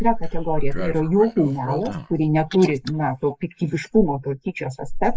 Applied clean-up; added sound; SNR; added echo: neural mask model Resemble Enhance denoiser.